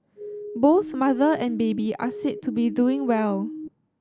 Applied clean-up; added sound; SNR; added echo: none; Siren; 12 dB; none.